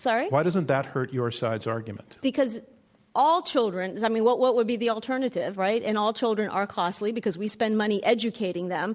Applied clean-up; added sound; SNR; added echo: none; none; none; none.